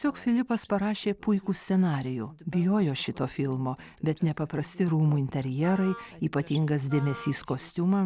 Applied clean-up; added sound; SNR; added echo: none; Wind instrument, woodwind instrument; 17 dB; none.